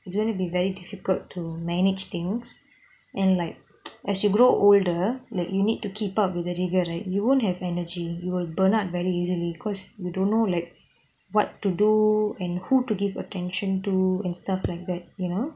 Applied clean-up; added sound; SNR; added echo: none; none; none; none.